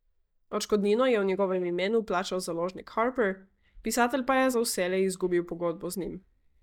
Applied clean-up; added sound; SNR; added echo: neural mask model DeepFilterNet 3.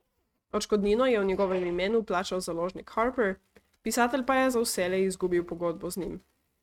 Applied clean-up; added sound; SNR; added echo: neural mask model RNNoise.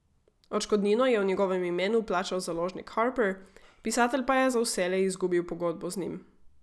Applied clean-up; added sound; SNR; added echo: none; none; none; none.